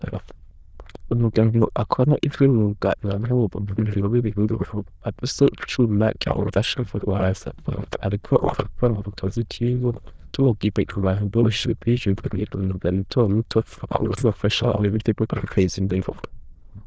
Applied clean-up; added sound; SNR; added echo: neural diffusion model UNIVERSE++.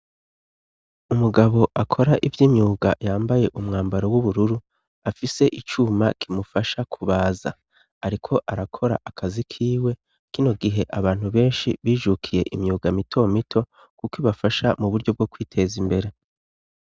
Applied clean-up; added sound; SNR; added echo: none; none; none; none.